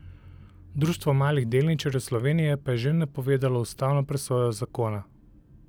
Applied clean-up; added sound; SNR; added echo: none; none; none; none.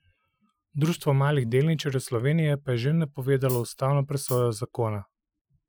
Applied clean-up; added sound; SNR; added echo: classical method Wiener filter.